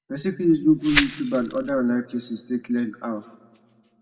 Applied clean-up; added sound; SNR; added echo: none; Glass; 4 dB; reverberation time 1.0 s.